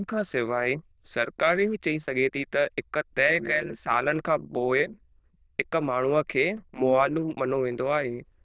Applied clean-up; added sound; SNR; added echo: neural diffusion model UNIVERSE++.